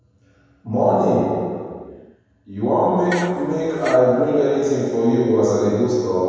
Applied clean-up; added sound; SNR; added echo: none; Fart; 15 dB; reverberation time 1.9 s.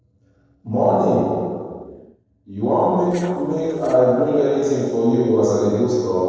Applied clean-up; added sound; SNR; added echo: neural separator model SepFormer DNS4.